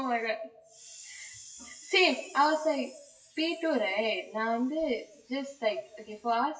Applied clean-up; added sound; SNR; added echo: classical method WPE with log-MMSE.